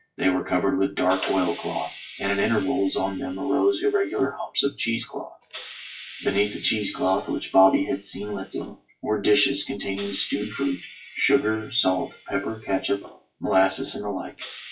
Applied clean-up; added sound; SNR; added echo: classical method WPE with log-MMSE.